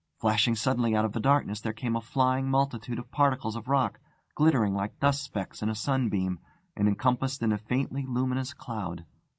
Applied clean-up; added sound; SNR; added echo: none; none; none; none.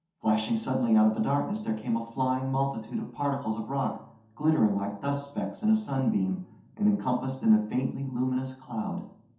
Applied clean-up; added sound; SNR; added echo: none; none; none; reverberation time 0.6 s.